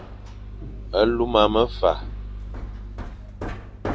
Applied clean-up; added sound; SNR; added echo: none; Hammer; 12 dB; none.